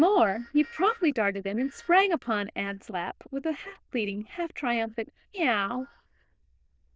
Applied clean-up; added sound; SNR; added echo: neural diffusion model UNIVERSE++.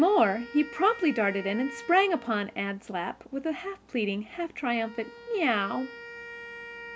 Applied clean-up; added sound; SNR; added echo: none; Wind instrument, woodwind instrument; 17 dB; none.